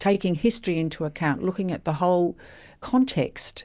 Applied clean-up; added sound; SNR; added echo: none; none; none; none.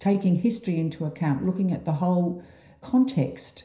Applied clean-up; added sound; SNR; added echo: none; none; none; reverberation time 0.5 s.